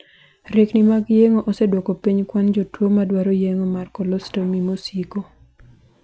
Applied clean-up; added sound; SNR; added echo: none; none; none; none.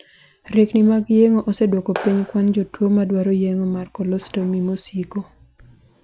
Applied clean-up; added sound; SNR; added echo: none; Clapping; 13 dB; none.